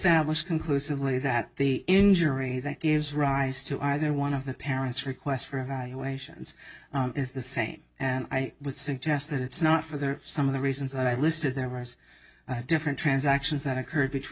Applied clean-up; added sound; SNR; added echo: none; none; none; none.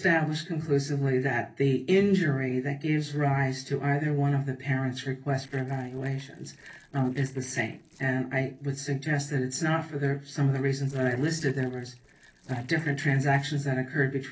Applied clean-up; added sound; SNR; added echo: neural separator model SepFormer DNS4.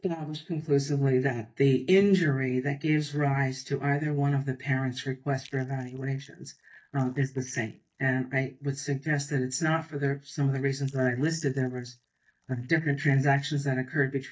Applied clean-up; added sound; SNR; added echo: neural mask model DeepFilterNet 3.